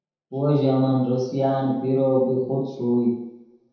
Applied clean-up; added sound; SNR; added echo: none; none; none; reverberation time 0.9 s.